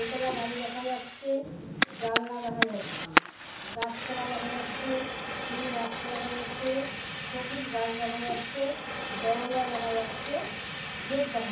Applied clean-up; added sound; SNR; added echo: none; Fire; 0 dB; reverberation time 0.6 s.